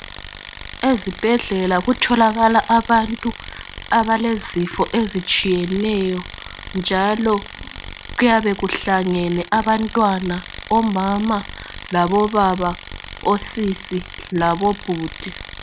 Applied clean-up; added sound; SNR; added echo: none; Tools; 12 dB; none.